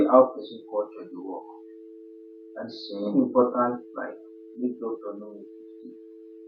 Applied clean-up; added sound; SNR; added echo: none; Telephone; 18 dB; none.